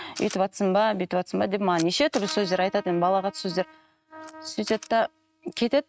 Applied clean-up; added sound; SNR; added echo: neural mask model RNNoise.